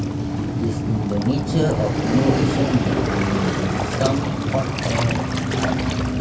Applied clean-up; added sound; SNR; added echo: none; Waves, surf; -2 dB; reverberation time 2.4 s.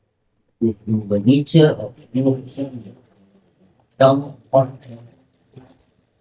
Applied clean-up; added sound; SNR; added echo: neural mask model DeepFilterNet 3.